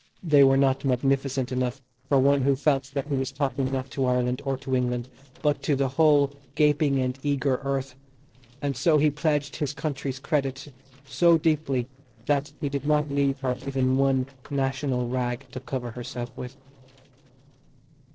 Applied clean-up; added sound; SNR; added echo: neural separator model SepFormer DNS4.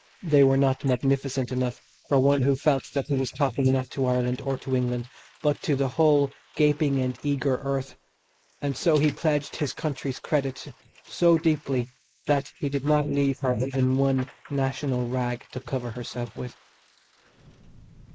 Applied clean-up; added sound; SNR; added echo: neural mask model Resemble Enhance denoiser.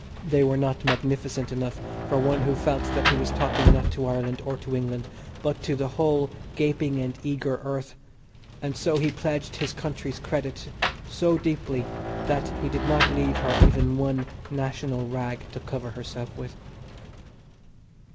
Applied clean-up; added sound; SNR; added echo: none; Rain; 2 dB; none.